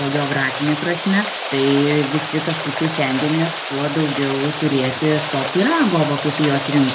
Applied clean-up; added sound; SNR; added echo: none; Rain; 6 dB; none.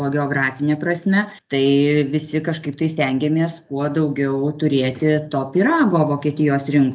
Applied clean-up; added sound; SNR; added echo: none; none; none; none.